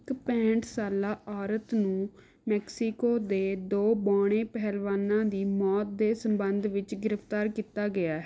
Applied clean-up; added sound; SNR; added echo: none; none; none; none.